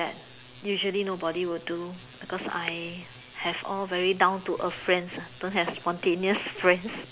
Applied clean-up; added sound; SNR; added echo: none; none; none; none.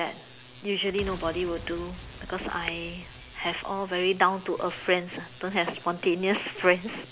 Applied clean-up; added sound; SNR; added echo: none; Boom; 15 dB; none.